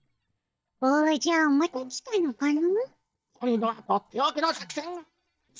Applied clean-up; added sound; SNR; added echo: neural mask model DeepFilterNet 3.